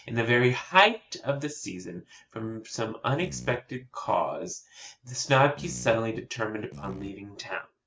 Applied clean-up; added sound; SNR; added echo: neural mask model RNNoise.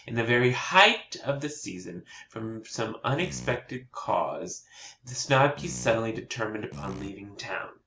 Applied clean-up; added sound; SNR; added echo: none; Fart; 14 dB; none.